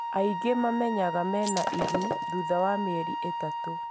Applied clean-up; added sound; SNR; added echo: none; Shatter + Wind instrument, woodwind instrument; 2 dB; none.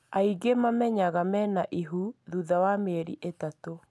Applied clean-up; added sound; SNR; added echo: none; none; none; none.